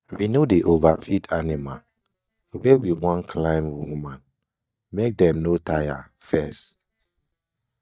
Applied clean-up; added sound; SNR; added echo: neural mask model DeepFilterNet 3.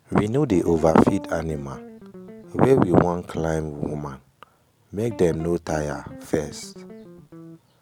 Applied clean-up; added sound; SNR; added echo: none; Guitar; 17 dB; none.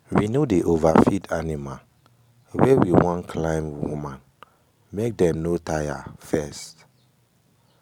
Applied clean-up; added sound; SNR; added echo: none; none; none; none.